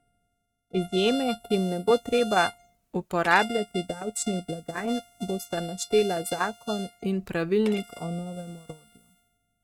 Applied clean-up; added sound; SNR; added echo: neural mask model RNNoise.